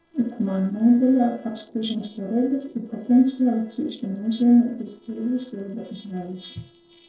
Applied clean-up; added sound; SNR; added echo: neural separator model SepFormer DNS4.